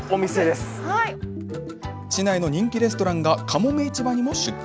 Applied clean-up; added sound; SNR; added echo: none; none; none; none.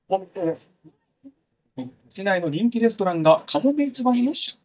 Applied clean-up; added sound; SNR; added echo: neural mask model DeepFilterNet 3.